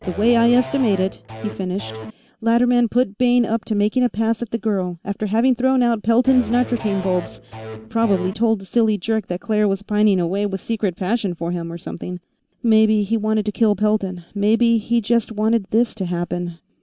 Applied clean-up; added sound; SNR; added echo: none; Electric guitar / Bass guitar; 13 dB; none.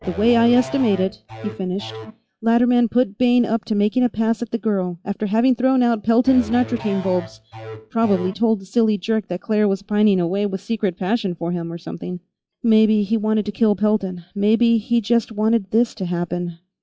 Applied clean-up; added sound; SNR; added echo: classical method log-MMSE.